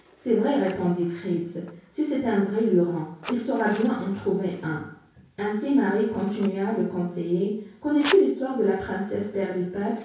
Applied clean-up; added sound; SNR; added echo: none; Scissors; 17 dB; reverberation time 0.6 s.